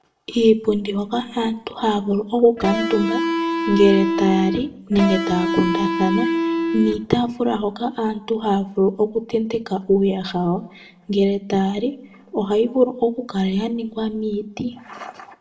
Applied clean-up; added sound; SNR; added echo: none; Electric guitar; 1 dB; reverberation time 0.6 s.